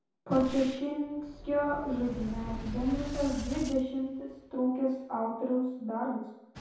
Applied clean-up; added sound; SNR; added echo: none; Boom; 12 dB; reverberation time 0.8 s.